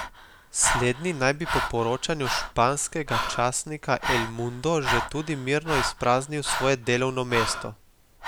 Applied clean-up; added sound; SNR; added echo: none; Breathing; 5 dB; none.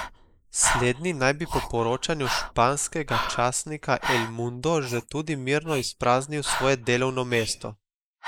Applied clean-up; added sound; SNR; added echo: neural mask model Resemble Enhance denoiser.